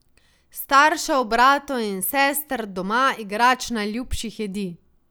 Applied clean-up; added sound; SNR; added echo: none; none; none; none.